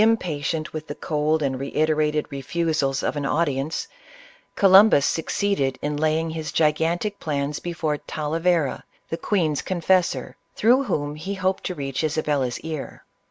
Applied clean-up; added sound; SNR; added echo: none; none; none; none.